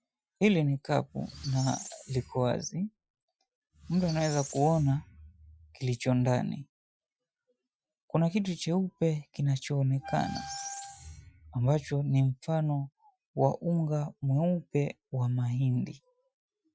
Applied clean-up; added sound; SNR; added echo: classical method Wiener filter.